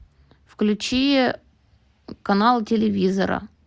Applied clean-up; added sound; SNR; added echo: none; none; none; none.